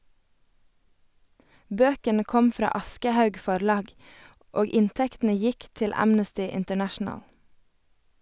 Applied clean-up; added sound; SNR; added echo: none; none; none; none.